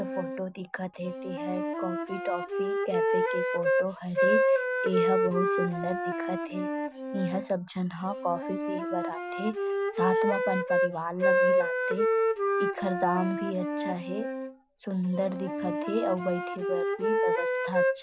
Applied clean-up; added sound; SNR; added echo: none; Wind instrument, woodwind instrument; -4 dB; none.